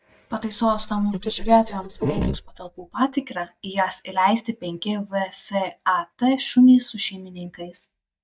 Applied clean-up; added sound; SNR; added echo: neural mask model DeepFilterNet 3.